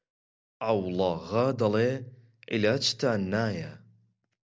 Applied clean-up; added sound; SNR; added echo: none; none; none; none.